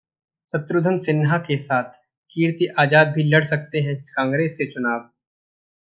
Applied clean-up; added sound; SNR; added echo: neural mask model Resemble Enhance denoiser.